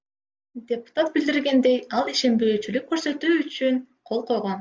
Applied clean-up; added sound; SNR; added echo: none; none; none; none.